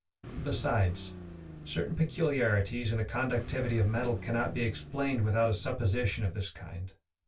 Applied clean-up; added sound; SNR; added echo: none; Car; 12 dB; reverberation time 0.2 s.